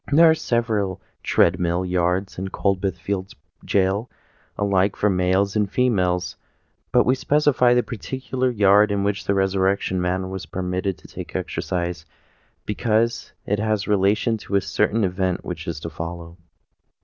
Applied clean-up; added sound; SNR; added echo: none; none; none; none.